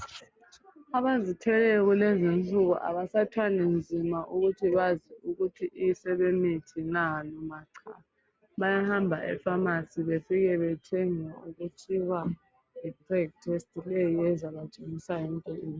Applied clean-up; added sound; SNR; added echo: none; none; none; none.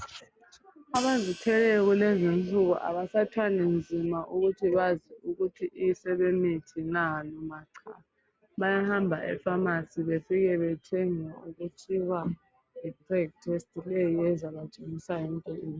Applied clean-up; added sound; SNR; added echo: none; Hi-hat; 16 dB; none.